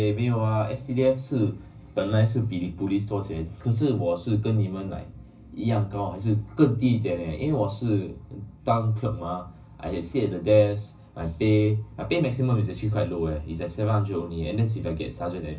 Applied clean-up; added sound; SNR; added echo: none; none; none; reverberation time 0.4 s.